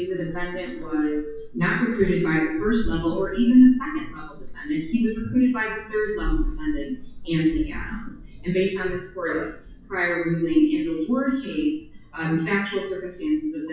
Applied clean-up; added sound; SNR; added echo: classical method WPE with log-MMSE.